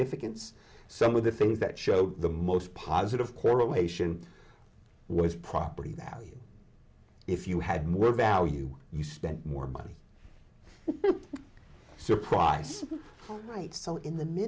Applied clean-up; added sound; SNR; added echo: none; none; none; none.